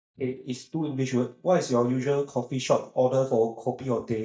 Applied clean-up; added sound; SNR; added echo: neural mask model DeepFilterNet 3.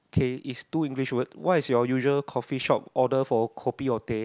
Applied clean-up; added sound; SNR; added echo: none; none; none; none.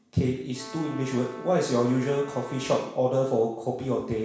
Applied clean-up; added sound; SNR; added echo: none; Brass instrument; 16 dB; reverberation time 0.7 s.